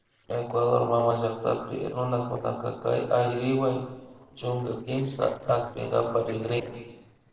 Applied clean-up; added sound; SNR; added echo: neural separator model SepFormer DNS4.